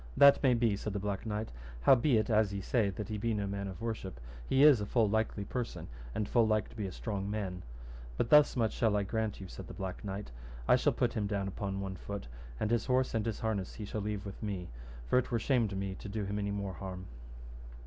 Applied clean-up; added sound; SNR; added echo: none; none; none; none.